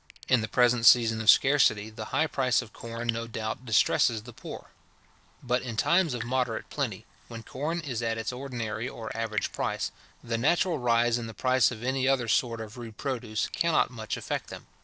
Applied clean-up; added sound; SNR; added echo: neural separator model SepFormer DNS4.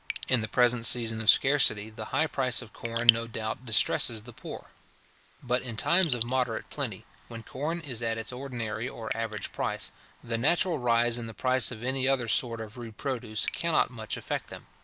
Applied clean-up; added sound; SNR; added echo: neural mask model Resemble Enhance denoiser.